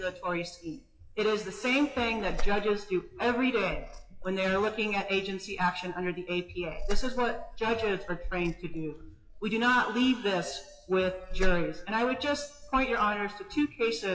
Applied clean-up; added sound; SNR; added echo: classical method WPE with log-MMSE.